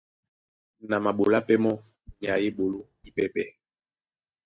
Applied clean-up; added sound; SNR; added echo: neural mask model DeepFilterNet 3.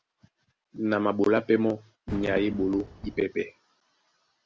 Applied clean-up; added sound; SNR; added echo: none; Fireworks; 17 dB; none.